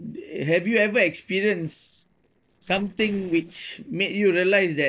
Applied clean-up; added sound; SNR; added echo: neural separator model SepFormer DNS4.